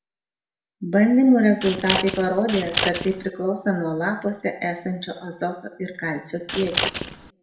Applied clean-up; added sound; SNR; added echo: none; Scissors; 4 dB; reverberation time 0.7 s.